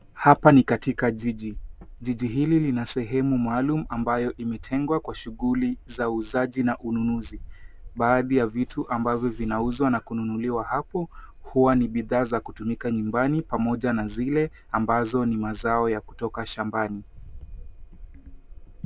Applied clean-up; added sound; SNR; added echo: none; Wind + Fireworks; 17 dB; none.